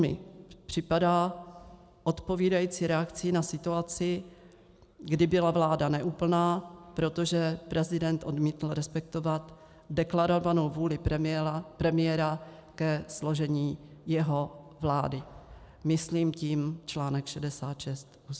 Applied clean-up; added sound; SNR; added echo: none; none; none; none.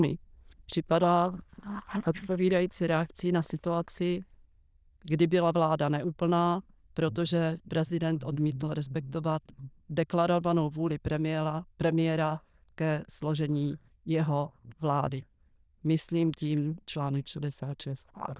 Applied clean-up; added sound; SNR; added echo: neural diffusion model UNIVERSE++.